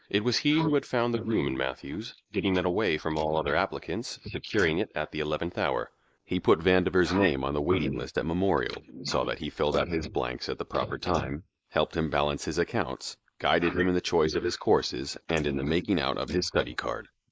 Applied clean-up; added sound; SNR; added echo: neural mask model Resemble Enhance denoiser.